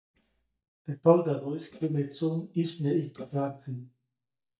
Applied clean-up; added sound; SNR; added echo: neural mask model DeepFilterNet 3.